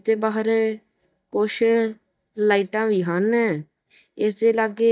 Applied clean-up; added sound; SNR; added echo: neural mask model DeepFilterNet 3.